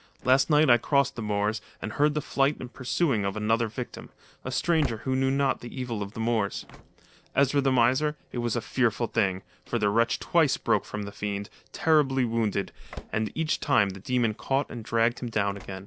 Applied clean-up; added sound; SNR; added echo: neural separator model SepFormer DNS4.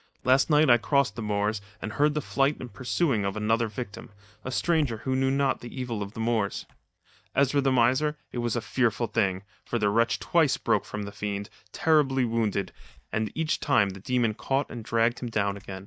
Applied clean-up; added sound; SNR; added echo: neural mask model DeepFilterNet 3.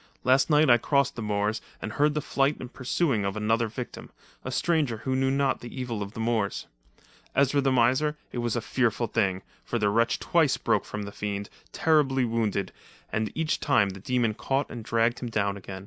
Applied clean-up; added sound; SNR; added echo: none; none; none; none.